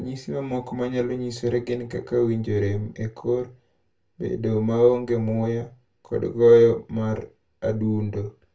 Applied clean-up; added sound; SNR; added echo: none; none; none; reverberation time 0.2 s.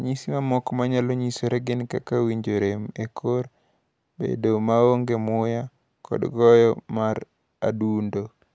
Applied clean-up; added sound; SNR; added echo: none; none; none; none.